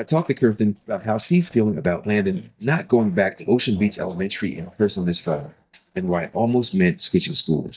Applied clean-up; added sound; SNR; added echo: neural mask model DeepFilterNet 3.